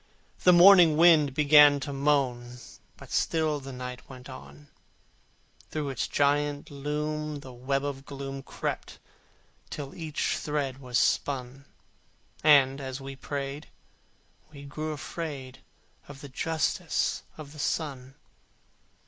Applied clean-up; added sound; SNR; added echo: none; none; none; none.